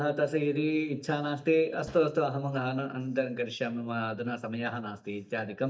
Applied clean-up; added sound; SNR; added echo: neural mask model DeepFilterNet 3.